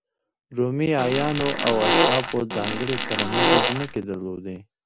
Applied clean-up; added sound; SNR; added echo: none; Fart; -3 dB; none.